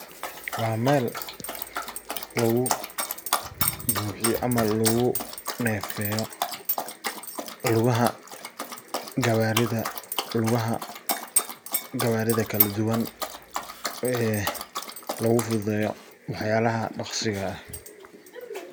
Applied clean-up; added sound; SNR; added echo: none; Dog; 4 dB; none.